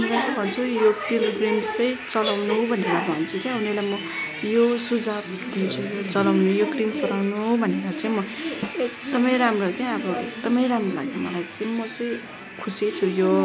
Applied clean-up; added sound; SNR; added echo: none; Snare drum; 16 dB; none.